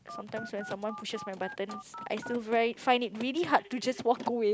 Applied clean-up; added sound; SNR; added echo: none; Telephone + Mechanisms; 14 dB; none.